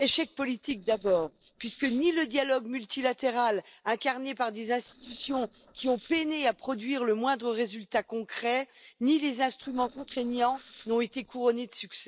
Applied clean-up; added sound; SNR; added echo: neural separator model SepFormer DNS4.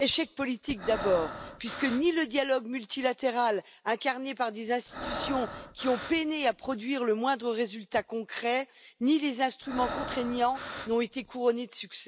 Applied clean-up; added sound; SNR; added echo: none; Breathing; 9 dB; none.